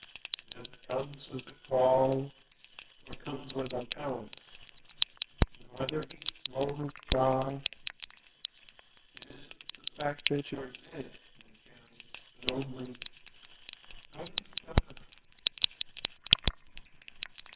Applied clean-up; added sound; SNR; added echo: neural separator model SepFormer WHAMR!.